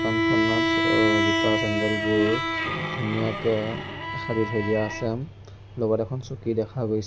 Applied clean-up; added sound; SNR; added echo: none; Bowed string instrument; 0 dB; none.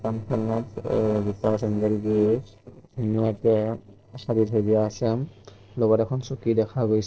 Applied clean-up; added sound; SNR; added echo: neural separator model SepFormer DNS4.